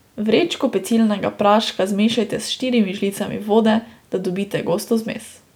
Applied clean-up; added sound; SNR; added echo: none; none; none; none.